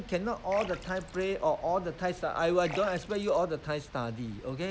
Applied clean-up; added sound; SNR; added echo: none; Splash, splatter; 17 dB; none.